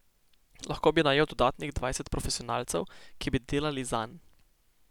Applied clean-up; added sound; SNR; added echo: none; none; none; none.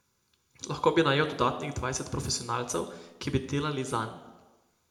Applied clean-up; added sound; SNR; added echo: none; none; none; reverberation time 0.6 s.